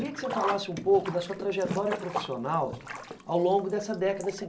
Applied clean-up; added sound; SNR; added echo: none; Sink (filling or washing); 9 dB; none.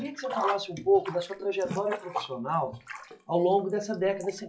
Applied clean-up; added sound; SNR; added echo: classical method log-MMSE.